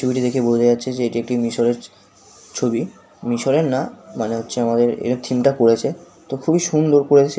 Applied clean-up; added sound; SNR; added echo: none; none; none; none.